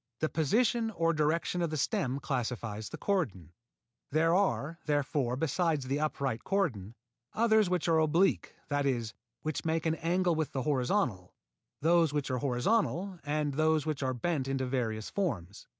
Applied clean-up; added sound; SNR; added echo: none; none; none; none.